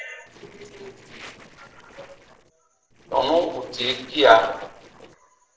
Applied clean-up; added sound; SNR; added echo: neural separator model SepFormer DNS4.